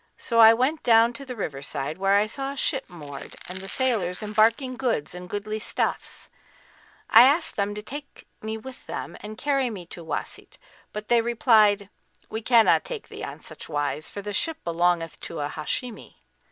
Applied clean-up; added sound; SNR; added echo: none; Squeak; 14 dB; none.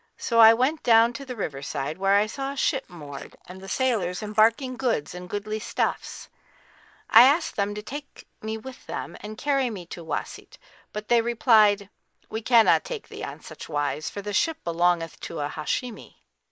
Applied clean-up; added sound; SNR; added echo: neural mask model Resemble Enhance denoiser.